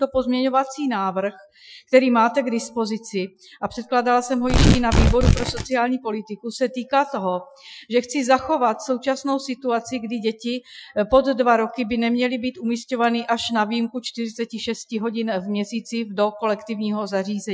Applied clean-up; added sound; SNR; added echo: classical method Wiener filter.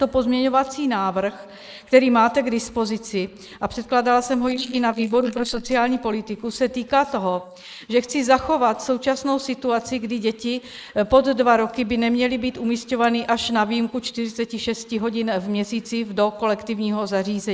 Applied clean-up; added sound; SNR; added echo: neural mask model Resemble Enhance denoiser.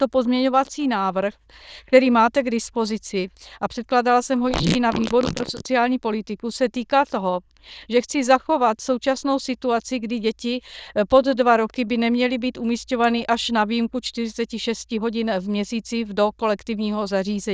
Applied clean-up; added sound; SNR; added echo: neural diffusion model UNIVERSE++.